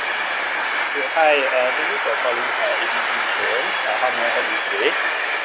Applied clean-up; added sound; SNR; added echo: none; Train; -3 dB; none.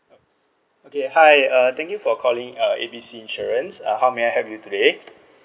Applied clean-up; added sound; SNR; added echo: none; none; none; none.